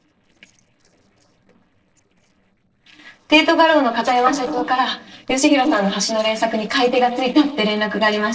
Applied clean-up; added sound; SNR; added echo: neural separator model SepFormer DNS4.